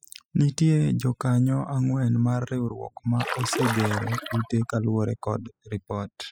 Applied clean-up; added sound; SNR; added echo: classical method spectral subtraction.